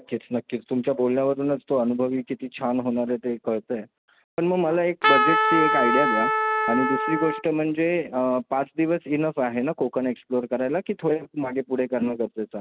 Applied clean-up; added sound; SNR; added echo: none; Trumpet; -2 dB; none.